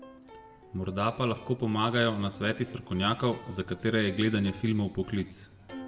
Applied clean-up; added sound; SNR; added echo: none; Plucked string instrument; 19 dB; reverberation time 1.0 s.